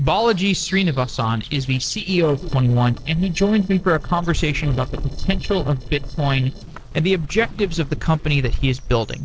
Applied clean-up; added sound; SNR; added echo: neural separator model SepFormer DNS4.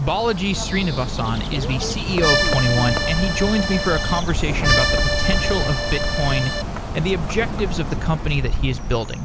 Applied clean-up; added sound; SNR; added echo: none; Bird + Accordion; -1 dB; none.